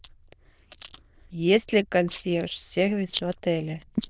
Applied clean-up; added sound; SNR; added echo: neural diffusion model UNIVERSE++.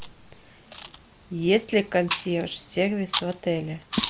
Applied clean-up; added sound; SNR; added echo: none; Chewing, mastication; 8 dB; none.